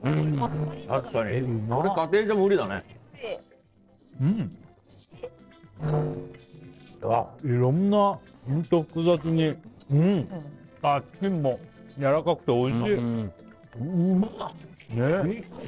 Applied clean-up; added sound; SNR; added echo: neural separator model SepFormer DNS4.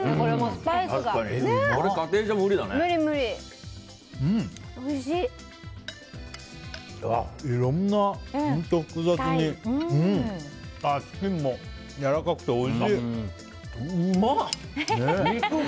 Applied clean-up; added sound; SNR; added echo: none; none; none; none.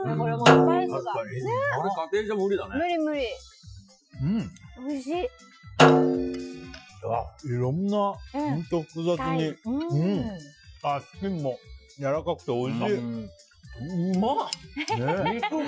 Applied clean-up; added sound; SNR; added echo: classical method Wiener filter.